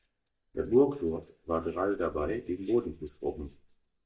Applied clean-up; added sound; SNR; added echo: neural mask model DeepFilterNet 3.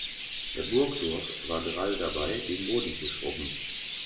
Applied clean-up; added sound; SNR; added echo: none; Chirp, tweet; 4 dB; reverberation time 0.8 s.